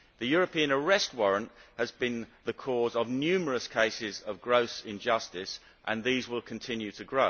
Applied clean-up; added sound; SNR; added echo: none; none; none; none.